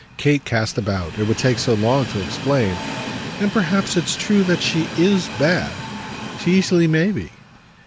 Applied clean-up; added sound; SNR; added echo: none; Train; 11 dB; none.